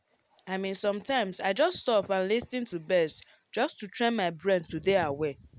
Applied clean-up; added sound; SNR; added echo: none; none; none; none.